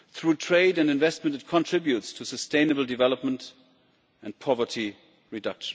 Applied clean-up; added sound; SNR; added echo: none; none; none; none.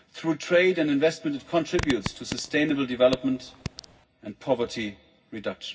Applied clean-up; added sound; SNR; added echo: none; Fart; 11 dB; reverberation time 0.4 s.